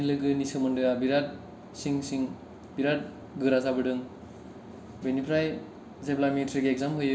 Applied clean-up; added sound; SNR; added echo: none; none; none; none.